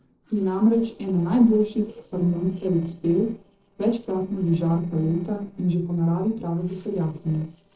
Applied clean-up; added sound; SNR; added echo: neural separator model SepFormer DNS4.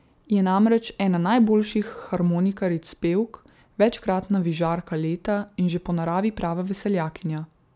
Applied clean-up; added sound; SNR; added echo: none; none; none; none.